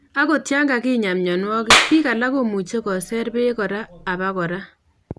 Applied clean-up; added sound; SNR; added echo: none; Clapping; 3 dB; none.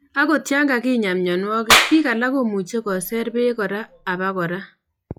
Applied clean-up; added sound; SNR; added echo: classical method log-MMSE.